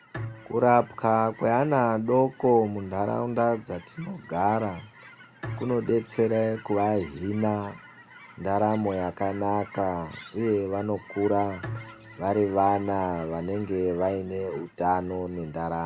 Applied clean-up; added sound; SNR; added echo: none; Bowed string instrument + Chirp, tweet / Fowl; 18 dB; none.